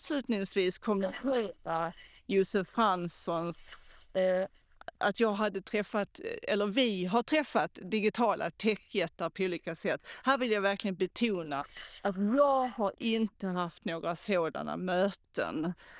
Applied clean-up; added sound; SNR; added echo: neural diffusion model UNIVERSE++.